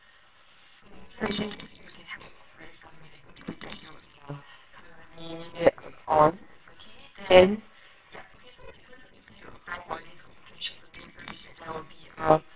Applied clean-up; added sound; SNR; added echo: neural separator model SepFormer WHAMR!.